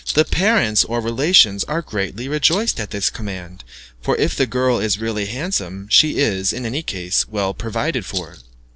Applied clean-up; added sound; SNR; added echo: neural separator model SepFormer DNS4.